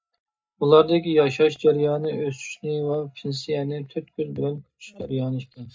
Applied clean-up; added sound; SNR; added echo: neural mask model DeepFilterNet 3.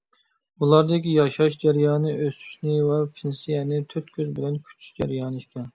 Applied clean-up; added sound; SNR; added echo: none; none; none; none.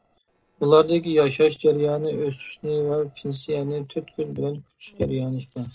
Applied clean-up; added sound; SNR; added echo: neural separator model SepFormer DNS4.